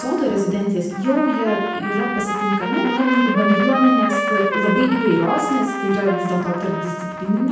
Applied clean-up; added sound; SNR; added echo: none; Trumpet; 5 dB; reverberation time 0.9 s.